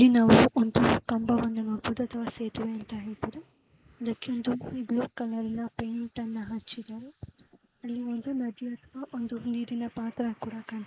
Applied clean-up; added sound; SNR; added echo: neural mask model Resemble Enhance denoiser.